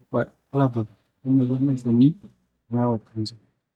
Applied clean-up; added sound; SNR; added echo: neural mask model DeepFilterNet 3.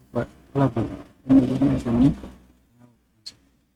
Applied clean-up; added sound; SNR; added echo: neural mask model RNNoise.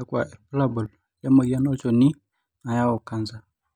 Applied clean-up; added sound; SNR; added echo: none; none; none; none.